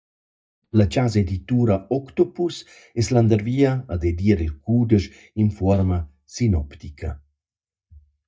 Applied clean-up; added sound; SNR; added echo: neural mask model DeepFilterNet 3.